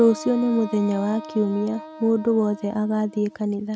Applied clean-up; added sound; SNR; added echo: none; Wind instrument, woodwind instrument; 16 dB; none.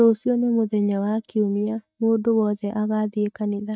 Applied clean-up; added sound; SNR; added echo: neural mask model DeepFilterNet 3.